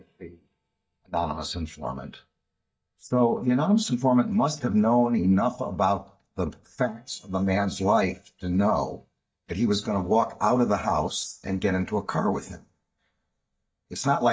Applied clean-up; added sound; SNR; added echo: neural mask model DeepFilterNet 3.